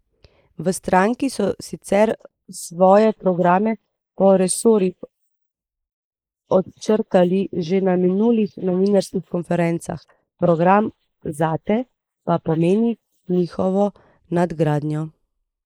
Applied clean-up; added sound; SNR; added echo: neural mask model Resemble Enhance denoiser.